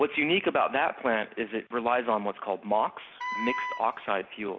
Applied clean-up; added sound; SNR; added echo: none; Wind instrument, woodwind instrument; 7 dB; none.